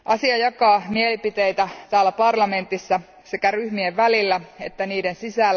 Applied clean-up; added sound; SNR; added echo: none; none; none; none.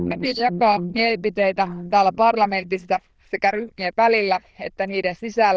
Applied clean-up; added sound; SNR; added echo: neural diffusion model UNIVERSE++.